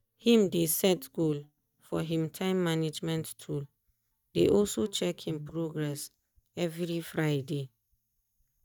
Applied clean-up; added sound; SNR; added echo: neural mask model DeepFilterNet 3.